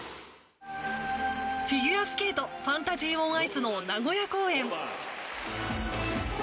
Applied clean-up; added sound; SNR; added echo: none; none; none; none.